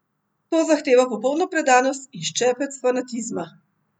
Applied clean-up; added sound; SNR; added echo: none; none; none; none.